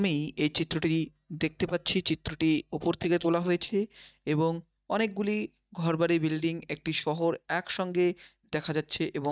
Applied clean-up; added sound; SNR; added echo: neural mask model DeepFilterNet 3.